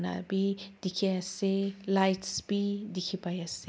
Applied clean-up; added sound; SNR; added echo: none; none; none; none.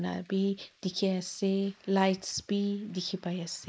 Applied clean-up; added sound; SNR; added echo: neural mask model Resemble Enhance denoiser.